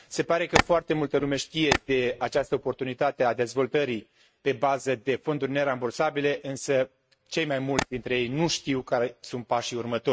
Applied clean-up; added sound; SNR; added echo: neural mask model RNNoise.